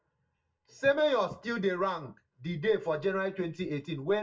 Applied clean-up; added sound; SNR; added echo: none; none; none; reverberation time 0.2 s.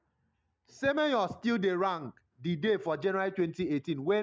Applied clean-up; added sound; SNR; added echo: none; none; none; none.